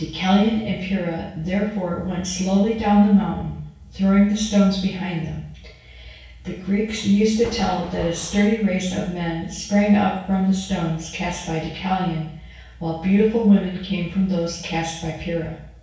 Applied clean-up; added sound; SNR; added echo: none; Thunder; 14 dB; reverberation time 0.6 s.